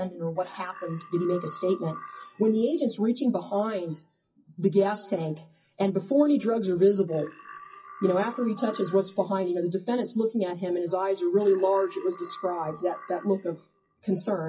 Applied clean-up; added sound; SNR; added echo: classical method WPE with log-MMSE.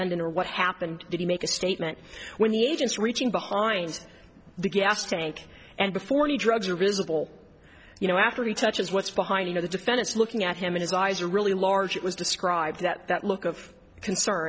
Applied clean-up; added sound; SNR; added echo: none; none; none; none.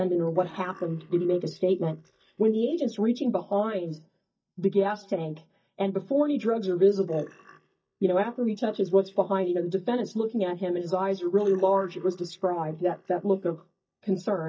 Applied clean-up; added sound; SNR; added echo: neural mask model DeepFilterNet 3.